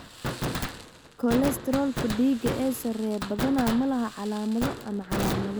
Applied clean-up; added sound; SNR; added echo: none; Fireworks; 5 dB; none.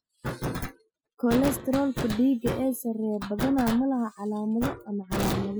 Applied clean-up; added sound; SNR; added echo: classical method Wiener filter.